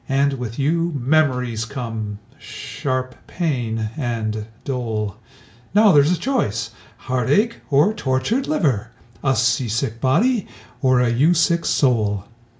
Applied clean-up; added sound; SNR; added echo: none; none; none; none.